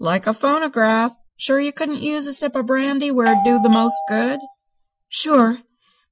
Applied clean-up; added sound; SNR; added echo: classical method Wiener filter.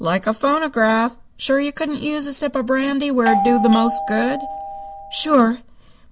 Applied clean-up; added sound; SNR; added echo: none; Doorbell; 4 dB; none.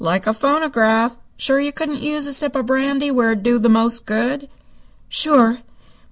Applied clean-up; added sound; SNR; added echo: none; none; none; none.